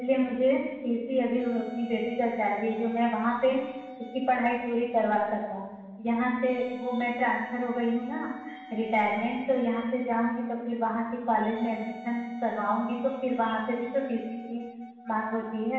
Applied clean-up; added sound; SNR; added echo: none; Wind instrument, woodwind instrument; 19 dB; reverberation time 1.1 s.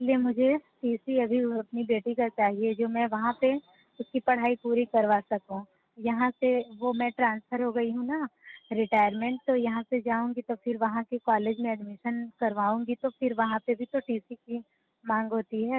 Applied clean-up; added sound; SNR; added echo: none; none; none; none.